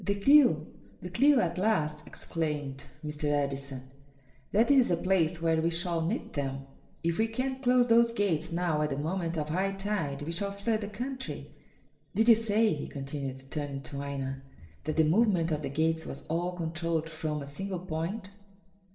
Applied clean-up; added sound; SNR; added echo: none; Run; 19 dB; reverberation time 0.9 s.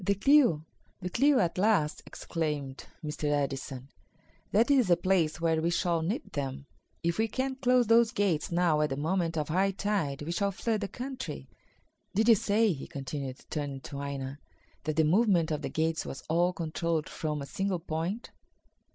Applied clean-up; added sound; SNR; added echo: none; none; none; none.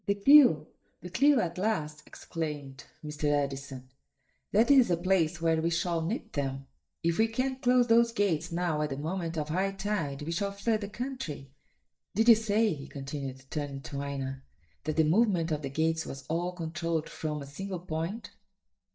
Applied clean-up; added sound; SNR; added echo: neural mask model DeepFilterNet 3.